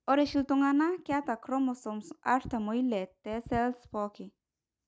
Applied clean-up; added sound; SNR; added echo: none; none; none; none.